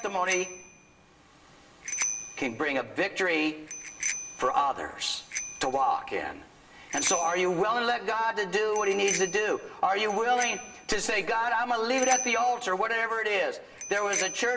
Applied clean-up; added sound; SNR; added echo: none; Bicycle bell; 10 dB; reverberation time 0.8 s.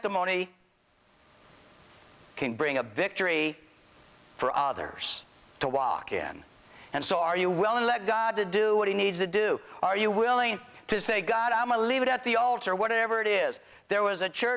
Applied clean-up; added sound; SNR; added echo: none; none; none; none.